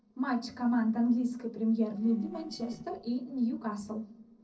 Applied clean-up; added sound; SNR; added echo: neural separator model SepFormer DNS4.